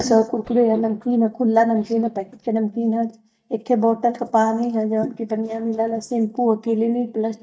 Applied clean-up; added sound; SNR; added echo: neural mask model DeepFilterNet 3.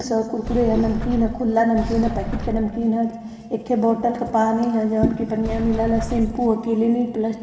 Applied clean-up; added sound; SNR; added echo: none; Sliding door; 7 dB; reverberation time 1.8 s.